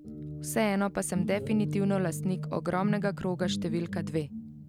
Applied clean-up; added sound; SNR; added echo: none; Guitar; 6 dB; none.